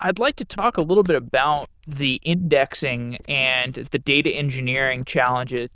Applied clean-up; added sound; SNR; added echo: neural diffusion model UNIVERSE++.